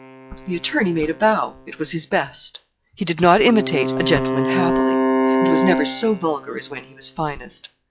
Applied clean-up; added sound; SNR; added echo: classical method log-MMSE.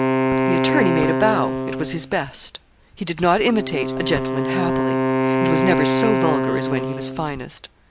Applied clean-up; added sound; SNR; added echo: none; Wind instrument, woodwind instrument; -2 dB; none.